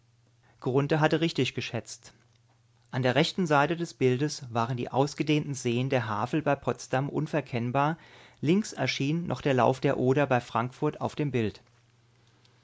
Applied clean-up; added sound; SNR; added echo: none; none; none; none.